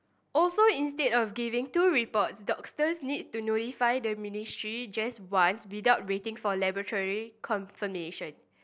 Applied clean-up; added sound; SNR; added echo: none; none; none; none.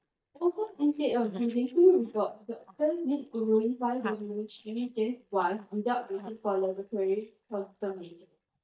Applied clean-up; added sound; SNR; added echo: neural mask model DeepFilterNet 3.